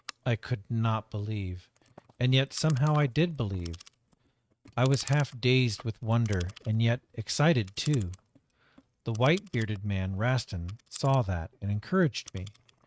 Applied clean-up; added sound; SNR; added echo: neural mask model RNNoise.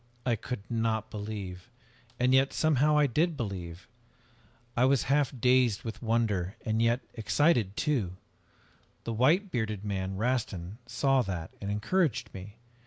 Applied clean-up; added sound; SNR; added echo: none; none; none; none.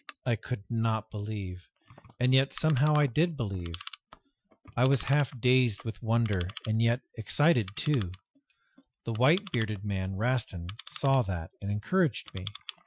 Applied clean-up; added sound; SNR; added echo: classical method Wiener filter.